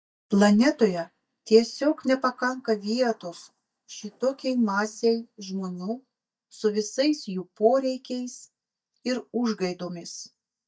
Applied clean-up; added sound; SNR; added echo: neural mask model DeepFilterNet 3.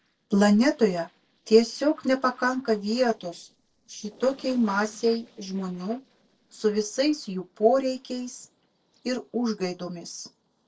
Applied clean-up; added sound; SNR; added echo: neural separator model SepFormer DNS4.